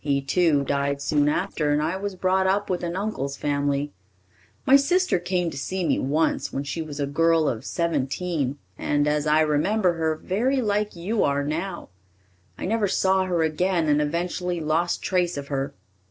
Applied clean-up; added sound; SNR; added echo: neural separator model SepFormer DNS4.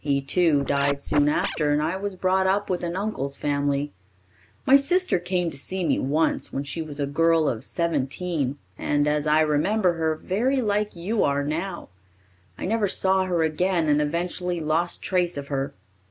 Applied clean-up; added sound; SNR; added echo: none; Scratching (performance technique); 7 dB; none.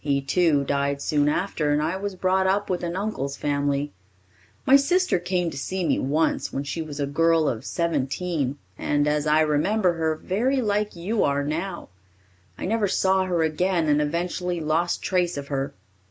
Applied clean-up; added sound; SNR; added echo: none; none; none; none.